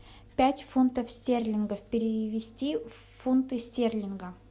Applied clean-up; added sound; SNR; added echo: none; none; none; none.